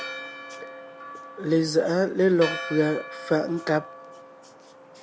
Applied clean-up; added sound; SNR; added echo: none; Church bell; 12 dB; none.